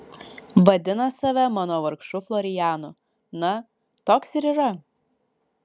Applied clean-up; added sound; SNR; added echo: none; none; none; none.